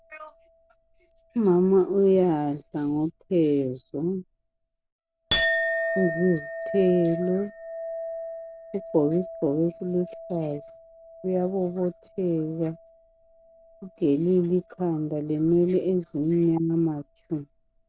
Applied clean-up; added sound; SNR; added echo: none; Chink, clink; 10 dB; none.